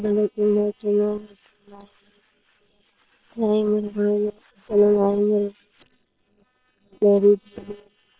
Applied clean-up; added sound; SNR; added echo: neural separator model SepFormer WHAM!.